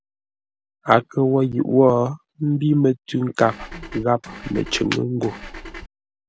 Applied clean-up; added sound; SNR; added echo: none; Engine / Car; 14 dB; none.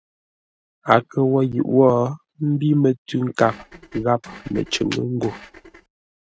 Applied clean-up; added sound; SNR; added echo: neural mask model RNNoise.